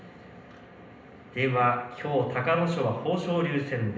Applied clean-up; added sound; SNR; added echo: none; none; none; reverberation time 0.8 s.